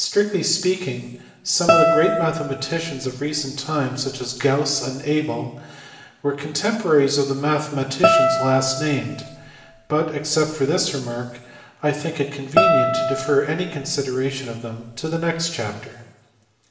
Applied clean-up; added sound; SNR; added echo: none; Guitar; 1 dB; reverberation time 1.2 s.